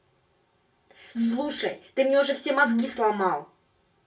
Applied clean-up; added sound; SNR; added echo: none; Brass instrument; 5 dB; reverberation time 0.2 s.